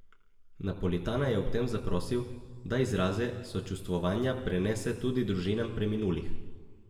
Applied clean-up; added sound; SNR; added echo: none; none; none; reverberation time 1.4 s.